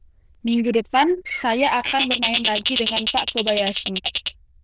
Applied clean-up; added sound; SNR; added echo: neural diffusion model UNIVERSE++.